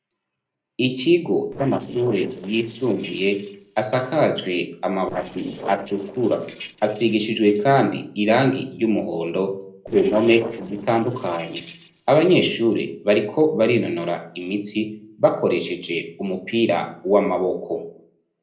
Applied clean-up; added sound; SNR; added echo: neural separator model SepFormer DNS4.